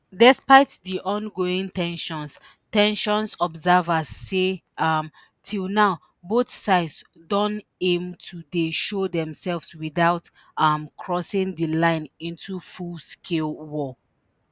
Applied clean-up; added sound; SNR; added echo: none; none; none; none.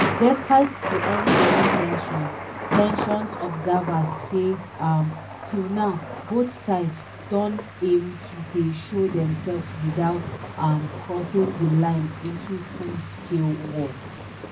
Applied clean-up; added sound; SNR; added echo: none; Thunder; 4 dB; reverberation time 0.4 s.